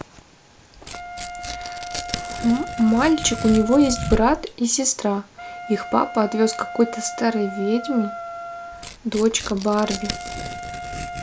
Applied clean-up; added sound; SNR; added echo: none; Tearing + Wind instrument, woodwind instrument; 9 dB; none.